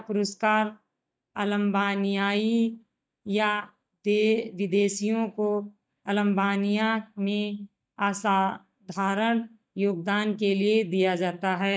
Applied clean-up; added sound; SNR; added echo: neural mask model DeepFilterNet 3.